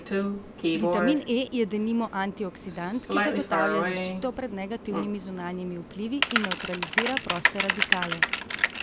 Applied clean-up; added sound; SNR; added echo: none; Typing; -1 dB; none.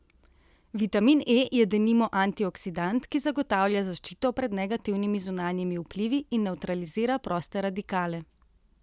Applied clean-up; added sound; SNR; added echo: none; none; none; none.